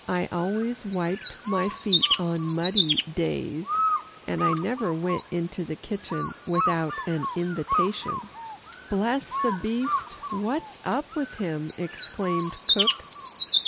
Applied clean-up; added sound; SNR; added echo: none; Bird; 1 dB; none.